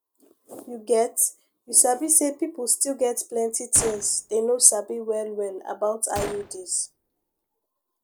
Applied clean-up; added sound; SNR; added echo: none; Gunshot, gunfire; 15 dB; none.